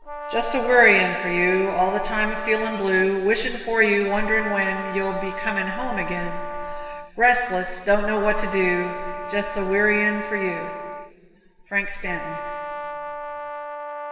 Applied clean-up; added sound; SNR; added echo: none; Brass instrument; 10 dB; reverberation time 2.8 s.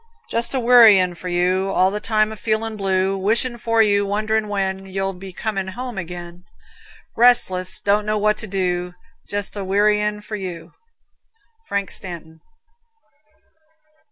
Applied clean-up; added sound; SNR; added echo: none; none; none; none.